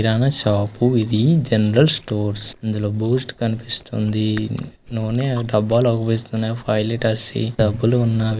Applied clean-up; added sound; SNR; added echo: none; Chewing, mastication; 15 dB; none.